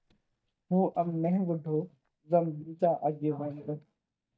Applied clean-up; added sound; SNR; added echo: neural mask model DeepFilterNet 3.